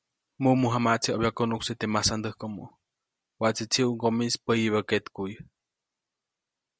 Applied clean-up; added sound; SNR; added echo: none; none; none; none.